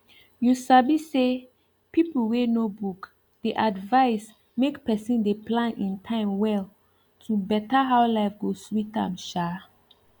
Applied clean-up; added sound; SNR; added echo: none; none; none; none.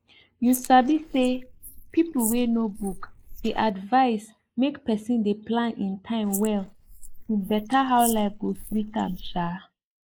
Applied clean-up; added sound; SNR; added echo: neural mask model Resemble Enhance denoiser.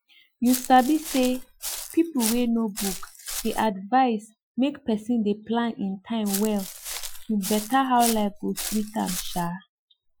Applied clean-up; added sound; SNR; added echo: classical method Wiener filter.